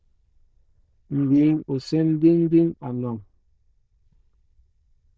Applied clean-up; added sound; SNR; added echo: neural diffusion model UNIVERSE++.